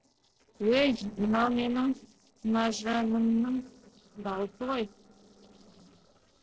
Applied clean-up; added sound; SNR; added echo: neural separator model SepFormer DNS4.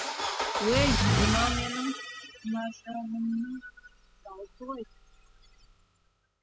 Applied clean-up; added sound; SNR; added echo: classical method spectral subtraction.